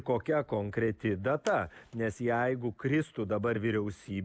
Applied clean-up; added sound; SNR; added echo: none; none; none; none.